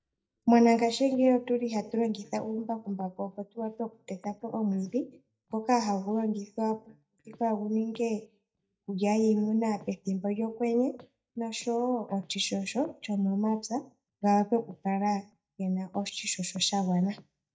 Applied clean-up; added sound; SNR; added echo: neural mask model DeepFilterNet 3.